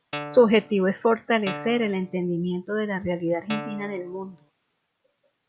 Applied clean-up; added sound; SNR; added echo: none; Guitar; 12 dB; none.